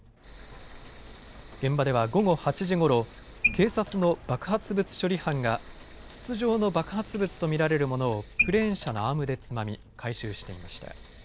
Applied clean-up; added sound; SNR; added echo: none; Sink (filling or washing) / Water tap, faucet; 9 dB; none.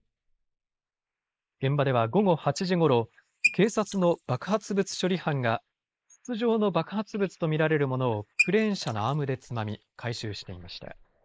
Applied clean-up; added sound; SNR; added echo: neural mask model Resemble Enhance denoiser.